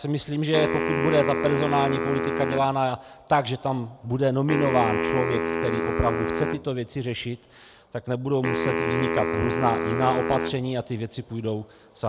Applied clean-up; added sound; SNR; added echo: none; Wind instrument, woodwind instrument; 3 dB; none.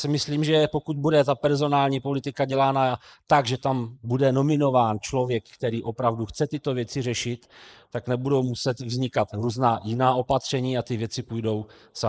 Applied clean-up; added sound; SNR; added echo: neural mask model Resemble Enhance denoiser.